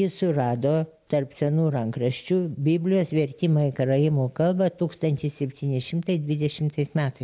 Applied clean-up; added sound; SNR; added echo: none; none; none; none.